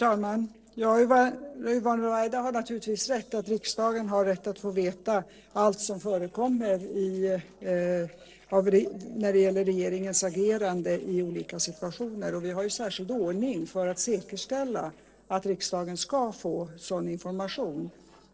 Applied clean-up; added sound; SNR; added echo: neural separator model SepFormer DNS4.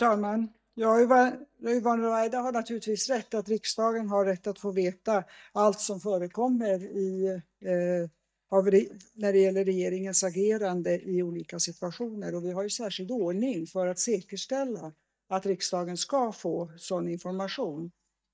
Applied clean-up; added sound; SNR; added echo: neural mask model DeepFilterNet 3.